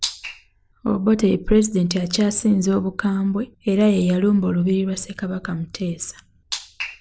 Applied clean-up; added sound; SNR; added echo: none; none; none; none.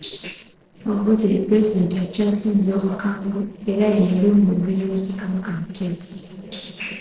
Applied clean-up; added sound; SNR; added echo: neural separator model SepFormer DNS4.